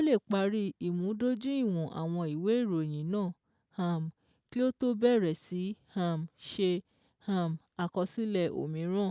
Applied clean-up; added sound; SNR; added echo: none; none; none; none.